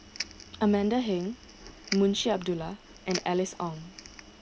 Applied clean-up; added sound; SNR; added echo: none; Crackle; 13 dB; none.